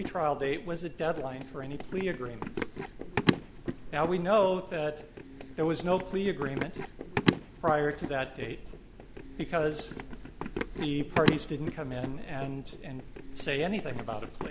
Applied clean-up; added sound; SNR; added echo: none; Run; 4 dB; none.